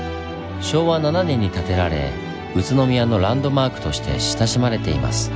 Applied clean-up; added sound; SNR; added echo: none; none; none; none.